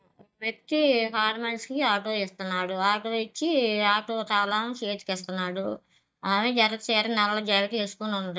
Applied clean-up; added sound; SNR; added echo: neural mask model DeepFilterNet 3.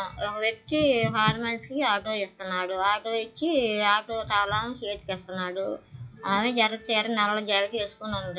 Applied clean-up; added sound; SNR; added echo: classical method WPE with log-MMSE.